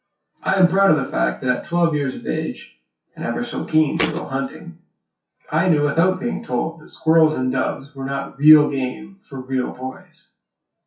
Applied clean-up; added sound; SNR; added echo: classical method WPE with log-MMSE.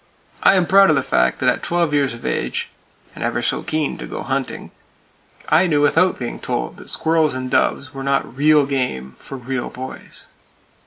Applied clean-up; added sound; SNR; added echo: none; none; none; none.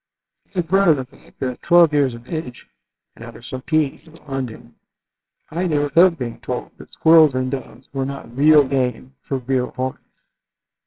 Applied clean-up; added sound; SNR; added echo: neural separator model SepFormer WHAMR!.